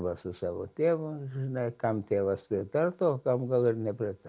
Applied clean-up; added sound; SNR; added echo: none; none; none; none.